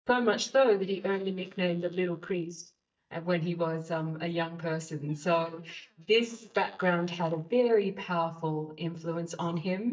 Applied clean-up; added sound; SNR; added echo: neural mask model DeepFilterNet 3.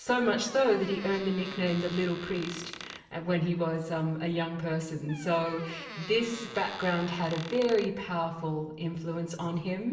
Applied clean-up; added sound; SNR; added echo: none; Squeak; 14 dB; reverberation time 0.9 s.